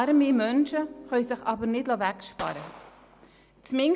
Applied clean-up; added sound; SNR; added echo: none; Keyboard (musical) + Gunshot, gunfire; 20 dB; none.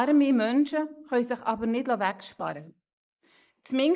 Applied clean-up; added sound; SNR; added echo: neural mask model Resemble Enhance denoiser.